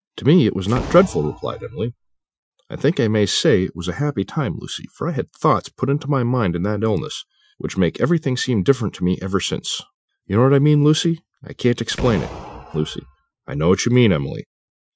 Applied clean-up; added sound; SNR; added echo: classical method Wiener filter.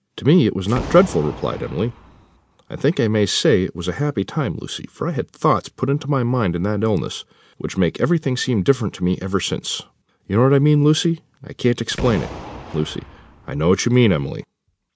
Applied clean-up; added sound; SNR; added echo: none; Boom; 14 dB; none.